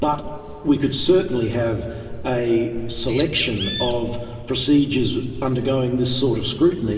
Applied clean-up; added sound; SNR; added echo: none; Bird; 10 dB; reverberation time 2.0 s.